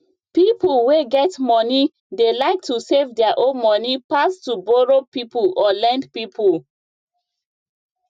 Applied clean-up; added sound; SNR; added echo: none; none; none; none.